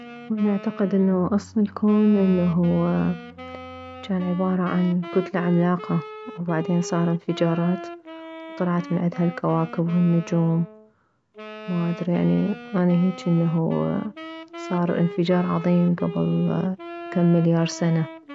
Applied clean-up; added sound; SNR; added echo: none; Wind instrument, woodwind instrument; 15 dB; none.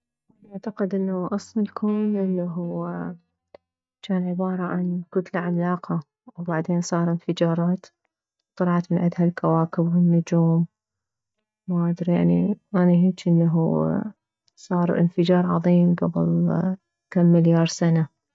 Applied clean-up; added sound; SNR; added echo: neural mask model DeepFilterNet 3.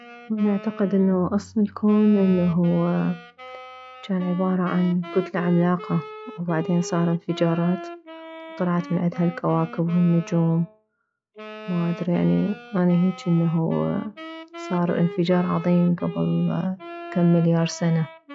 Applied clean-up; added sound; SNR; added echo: classical method log-MMSE.